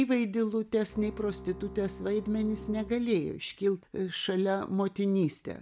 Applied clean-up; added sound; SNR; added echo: none; Bowed string instrument; 16 dB; none.